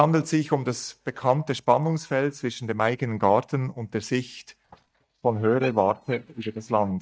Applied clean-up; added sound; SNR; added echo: neural mask model DeepFilterNet 3.